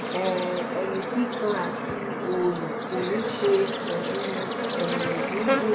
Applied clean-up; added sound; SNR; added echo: none; Bird / Insect; 0 dB; reverberation time 0.6 s.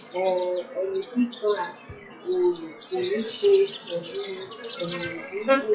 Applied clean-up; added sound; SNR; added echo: classical method WPE with log-MMSE.